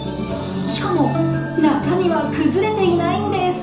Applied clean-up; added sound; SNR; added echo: none; Plucked string instrument; 10 dB; reverberation time 0.9 s.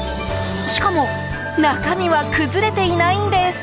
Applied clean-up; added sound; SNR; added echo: none; none; none; none.